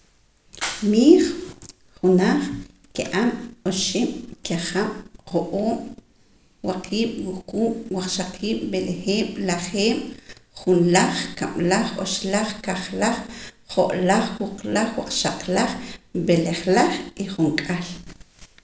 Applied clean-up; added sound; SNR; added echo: none; none; none; none.